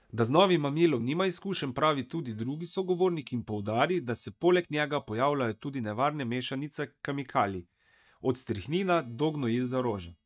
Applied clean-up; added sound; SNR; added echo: neural mask model DeepFilterNet 3.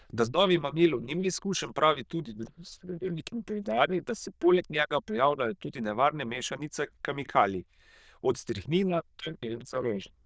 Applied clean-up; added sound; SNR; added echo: neural diffusion model UNIVERSE++.